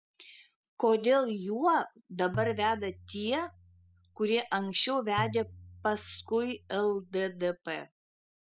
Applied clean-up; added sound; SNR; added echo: none; Tabla; 14 dB; none.